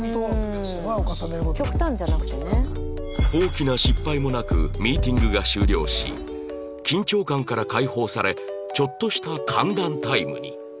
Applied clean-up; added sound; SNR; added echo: none; none; none; none.